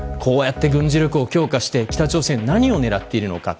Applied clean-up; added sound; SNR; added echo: none; none; none; none.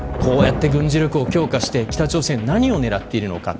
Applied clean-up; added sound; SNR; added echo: none; Thunder / Rain; 7 dB; none.